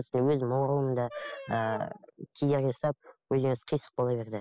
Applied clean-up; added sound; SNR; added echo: classical method spectral subtraction.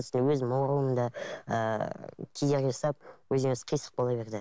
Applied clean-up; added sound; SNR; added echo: none; none; none; none.